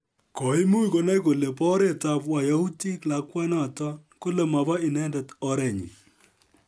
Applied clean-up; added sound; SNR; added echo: none; none; none; none.